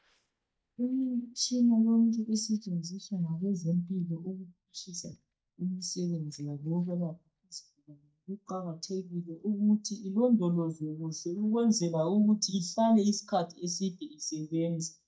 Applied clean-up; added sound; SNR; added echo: neural mask model DeepFilterNet 3.